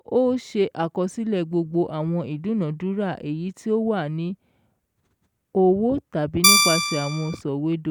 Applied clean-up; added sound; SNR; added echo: none; Guitar; -5 dB; none.